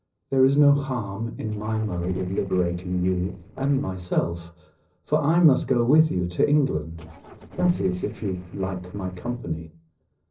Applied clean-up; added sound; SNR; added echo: neural separator model SepFormer DNS4.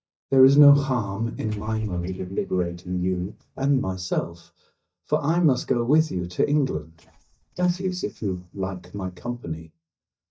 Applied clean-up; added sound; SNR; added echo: neural mask model DeepFilterNet 3.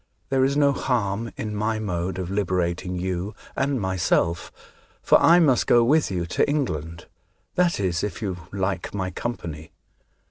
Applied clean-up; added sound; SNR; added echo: none; none; none; none.